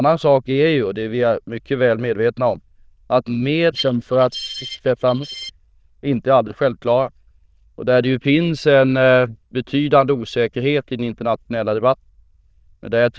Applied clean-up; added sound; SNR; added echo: neural diffusion model UNIVERSE++.